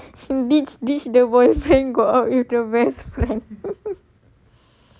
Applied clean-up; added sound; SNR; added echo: none; none; none; none.